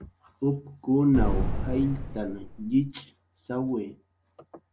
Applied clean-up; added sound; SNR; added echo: none; Boom; 0 dB; none.